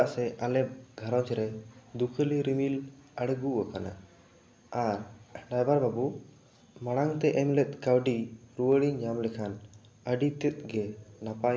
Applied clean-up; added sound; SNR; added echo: none; none; none; none.